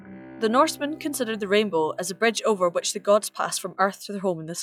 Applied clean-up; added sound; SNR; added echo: classical method log-MMSE.